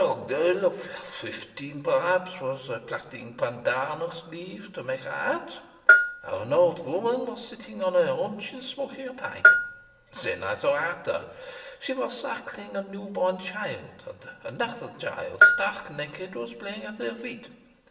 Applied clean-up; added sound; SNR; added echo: none; Bell; -4 dB; reverberation time 1.1 s.